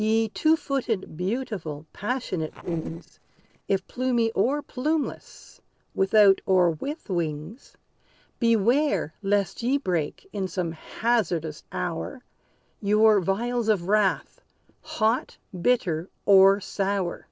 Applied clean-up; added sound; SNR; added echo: neural separator model SepFormer DNS4.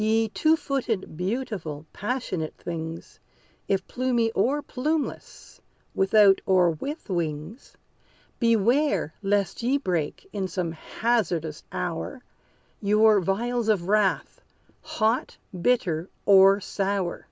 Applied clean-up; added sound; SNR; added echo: none; none; none; none.